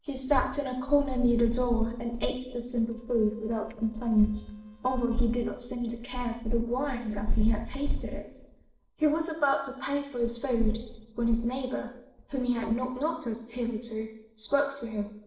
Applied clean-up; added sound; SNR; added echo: neural separator model SepFormer DNS4.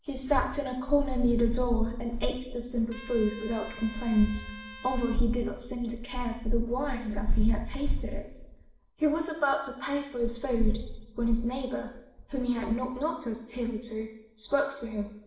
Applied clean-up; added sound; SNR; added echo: none; Trumpet; 18 dB; reverberation time 0.9 s.